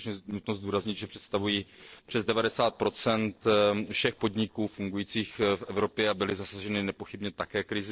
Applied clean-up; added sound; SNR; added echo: neural separator model SepFormer DNS4.